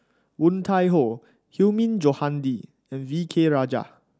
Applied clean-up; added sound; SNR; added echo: none; none; none; none.